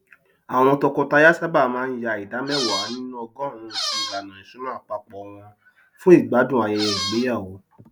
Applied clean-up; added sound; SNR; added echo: none; Squeak; 6 dB; none.